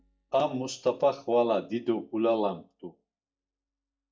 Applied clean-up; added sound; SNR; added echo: neural mask model DeepFilterNet 3.